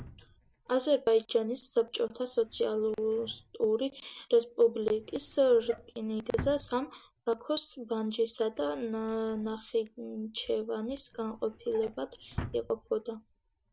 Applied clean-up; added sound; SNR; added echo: none; Drawer open or close; 18 dB; none.